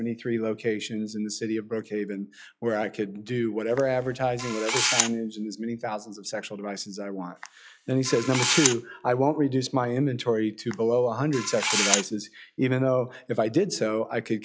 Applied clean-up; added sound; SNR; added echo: classical method log-MMSE.